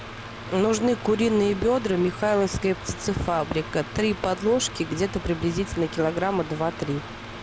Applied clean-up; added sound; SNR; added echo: none; Mechanical fan; 12 dB; none.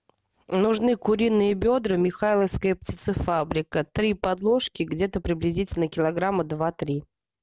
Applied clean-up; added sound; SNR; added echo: none; none; none; none.